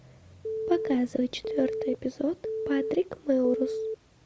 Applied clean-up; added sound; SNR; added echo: none; Telephone; 4 dB; none.